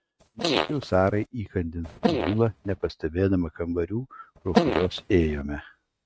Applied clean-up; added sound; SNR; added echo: neural mask model RNNoise.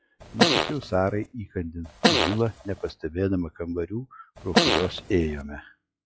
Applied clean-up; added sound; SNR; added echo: classical method log-MMSE.